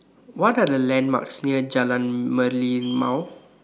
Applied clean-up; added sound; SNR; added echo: none; none; none; none.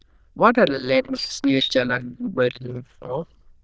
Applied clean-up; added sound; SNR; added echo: neural diffusion model UNIVERSE++.